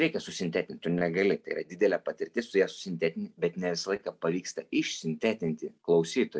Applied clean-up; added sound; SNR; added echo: none; none; none; none.